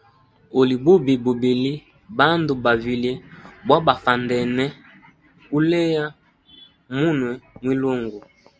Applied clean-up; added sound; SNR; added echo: none; none; none; none.